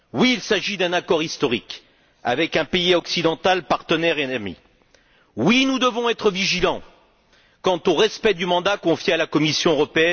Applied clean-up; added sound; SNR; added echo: none; none; none; none.